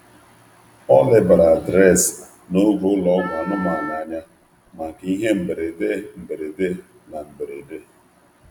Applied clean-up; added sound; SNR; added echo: none; Wind instrument, woodwind instrument; 12 dB; none.